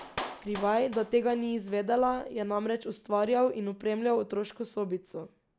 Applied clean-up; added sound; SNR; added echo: none; Clapping; 17 dB; none.